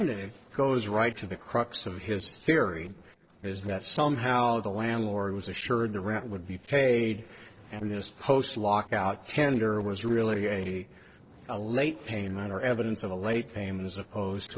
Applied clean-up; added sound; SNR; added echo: neural separator model SepFormer DNS4.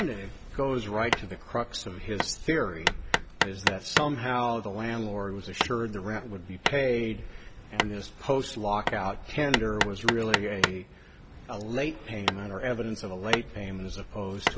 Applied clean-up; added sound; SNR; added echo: none; Hammer; 2 dB; none.